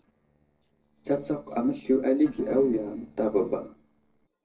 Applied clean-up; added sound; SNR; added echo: neural separator model SepFormer DNS4.